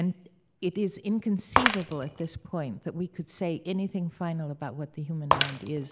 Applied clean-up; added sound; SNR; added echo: none; Shatter; 2 dB; none.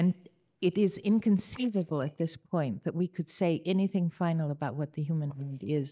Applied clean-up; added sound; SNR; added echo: neural mask model DeepFilterNet 3.